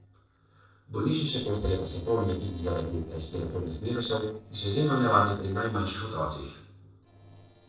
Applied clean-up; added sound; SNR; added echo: neural separator model SepFormer DNS4.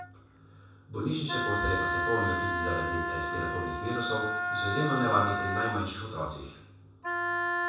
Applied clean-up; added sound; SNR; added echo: none; Wind instrument, woodwind instrument; 0 dB; reverberation time 0.7 s.